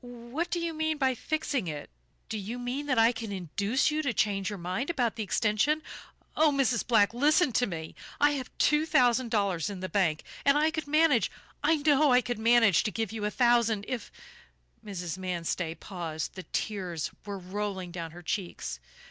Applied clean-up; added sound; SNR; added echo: none; none; none; none.